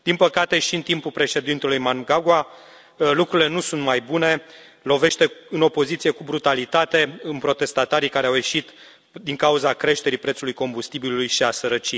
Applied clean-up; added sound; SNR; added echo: none; none; none; none.